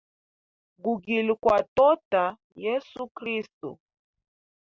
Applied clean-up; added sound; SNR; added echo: none; none; none; none.